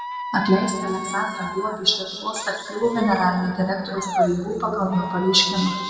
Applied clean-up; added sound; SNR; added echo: none; Squeak; 8 dB; reverberation time 2.3 s.